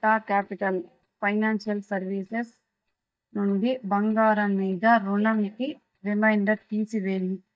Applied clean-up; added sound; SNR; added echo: neural mask model DeepFilterNet 3.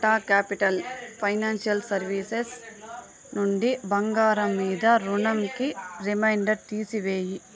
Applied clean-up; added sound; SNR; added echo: none; none; none; none.